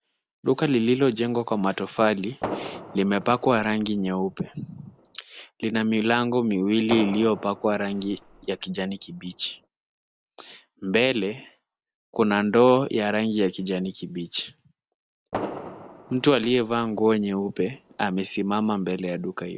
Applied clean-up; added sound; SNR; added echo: none; Fireworks; 13 dB; none.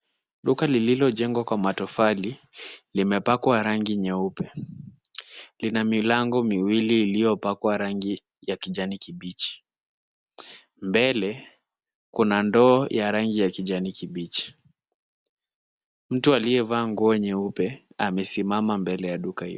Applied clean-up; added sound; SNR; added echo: none; none; none; none.